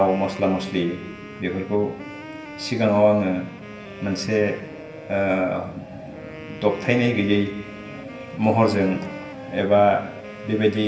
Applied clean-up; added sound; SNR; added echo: none; Wind instrument, woodwind instrument; 17 dB; reverberation time 0.9 s.